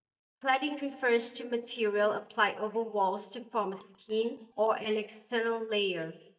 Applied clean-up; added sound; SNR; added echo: neural mask model DeepFilterNet 3.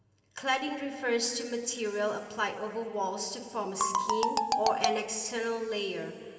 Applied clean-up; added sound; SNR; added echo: none; Marimba, xylophone; -2 dB; reverberation time 2.9 s.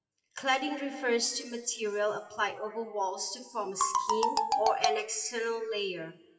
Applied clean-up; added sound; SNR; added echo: classical method WPE with log-MMSE.